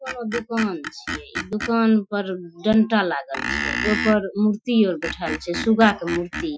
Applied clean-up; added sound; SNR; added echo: classical method Wiener filter.